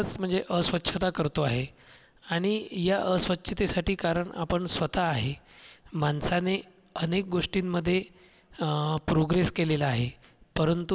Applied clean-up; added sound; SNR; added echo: none; none; none; none.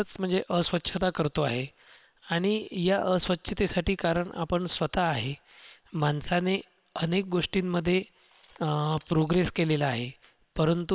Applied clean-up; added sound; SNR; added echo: neural separator model SepFormer WHAM!.